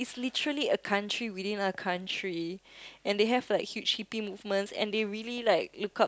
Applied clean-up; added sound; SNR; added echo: none; none; none; none.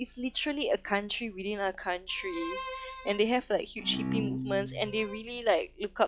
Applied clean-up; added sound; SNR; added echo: classical method log-MMSE.